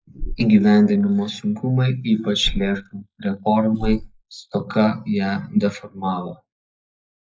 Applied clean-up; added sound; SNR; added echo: neural mask model Resemble Enhance denoiser.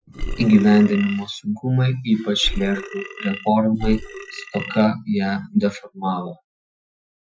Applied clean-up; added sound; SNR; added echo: classical method Wiener filter.